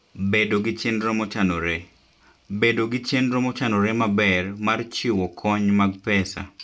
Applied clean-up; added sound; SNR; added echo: none; none; none; none.